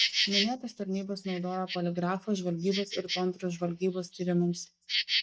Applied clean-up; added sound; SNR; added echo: neural mask model DeepFilterNet 3.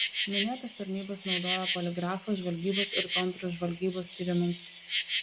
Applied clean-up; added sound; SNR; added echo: none; Insect; 0 dB; reverberation time 0.3 s.